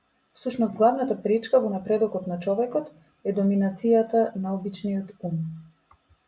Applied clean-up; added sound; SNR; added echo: none; none; none; none.